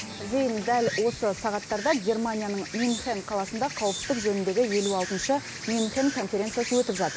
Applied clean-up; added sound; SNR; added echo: none; Insect; 10 dB; none.